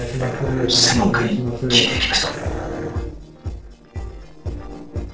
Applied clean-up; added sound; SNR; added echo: neural separator model SepFormer DNS4.